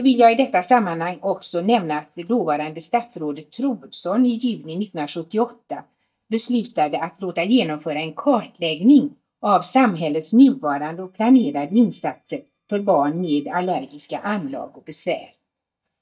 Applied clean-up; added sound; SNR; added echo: neural mask model DeepFilterNet 3.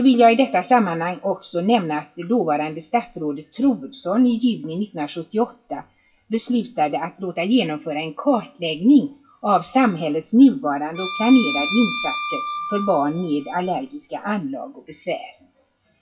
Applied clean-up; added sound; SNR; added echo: classical method WPE with log-MMSE.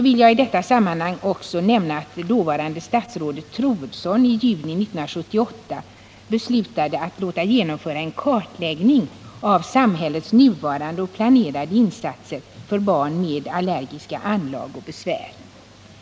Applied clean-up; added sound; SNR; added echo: none; none; none; none.